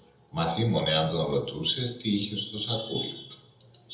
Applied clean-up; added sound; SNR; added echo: none; none; none; reverberation time 0.7 s.